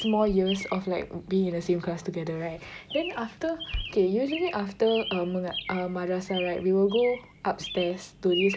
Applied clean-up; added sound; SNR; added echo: none; Chirp, tweet; 13 dB; none.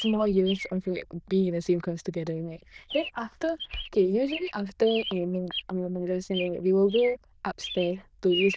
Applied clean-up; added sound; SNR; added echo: neural diffusion model UNIVERSE++.